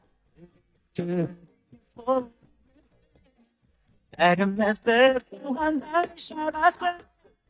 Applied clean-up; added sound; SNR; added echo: neural mask model DeepFilterNet 3.